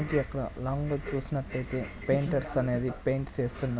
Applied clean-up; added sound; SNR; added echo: none; none; none; none.